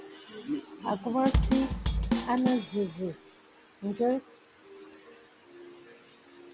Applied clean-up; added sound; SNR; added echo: none; Drum kit; -3 dB; none.